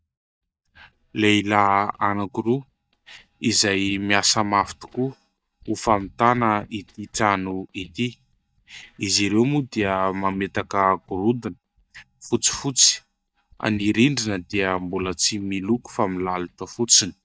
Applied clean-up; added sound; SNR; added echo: neural mask model DeepFilterNet 3.